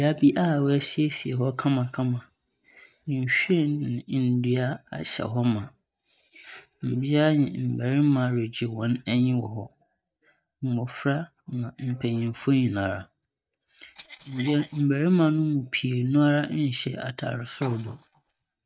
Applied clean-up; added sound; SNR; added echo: neural mask model DeepFilterNet 3.